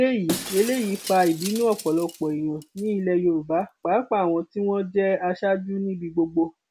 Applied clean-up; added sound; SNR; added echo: none; Shatter; 13 dB; none.